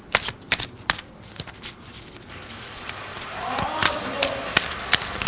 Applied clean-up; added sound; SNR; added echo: none; Domestic sounds, home sounds; -4 dB; reverberation time 1.3 s.